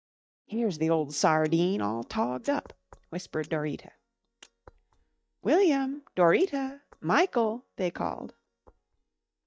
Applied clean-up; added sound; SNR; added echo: neural mask model DeepFilterNet 3.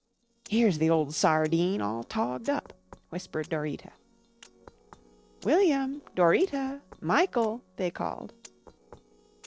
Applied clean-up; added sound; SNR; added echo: neural separator model SepFormer DNS4.